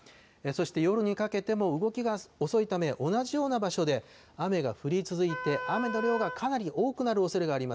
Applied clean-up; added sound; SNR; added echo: none; Wind instrument, woodwind instrument; 7 dB; none.